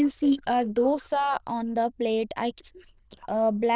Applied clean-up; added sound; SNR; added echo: neural diffusion model UNIVERSE++.